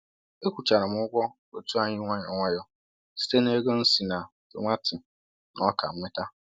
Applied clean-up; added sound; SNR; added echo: none; none; none; none.